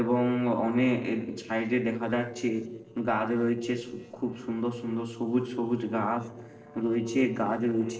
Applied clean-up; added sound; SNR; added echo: neural separator model SepFormer DNS4.